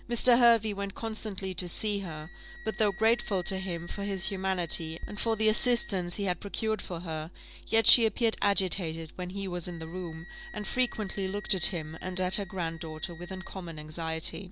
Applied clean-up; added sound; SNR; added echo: none; Wind instrument, woodwind instrument; 20 dB; none.